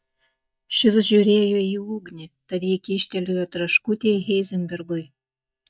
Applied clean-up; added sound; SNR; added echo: neural mask model DeepFilterNet 3.